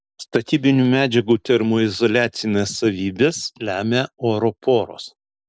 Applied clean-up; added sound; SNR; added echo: none; none; none; none.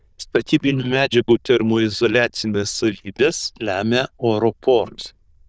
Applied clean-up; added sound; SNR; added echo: neural diffusion model UNIVERSE++.